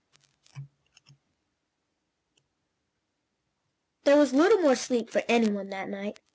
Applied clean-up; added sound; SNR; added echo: none; none; none; none.